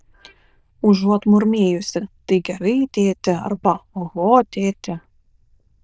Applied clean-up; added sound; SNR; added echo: neural diffusion model UNIVERSE++.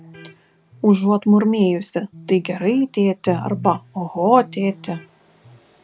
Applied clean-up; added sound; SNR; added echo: none; Electric guitar; 20 dB; none.